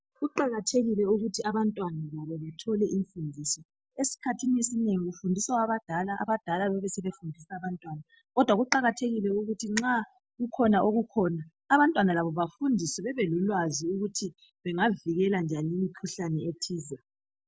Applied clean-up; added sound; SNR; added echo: none; none; none; none.